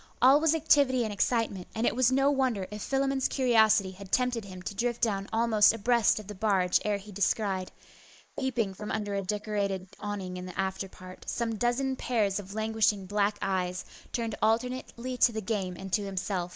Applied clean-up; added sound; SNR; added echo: neural mask model Resemble Enhance denoiser.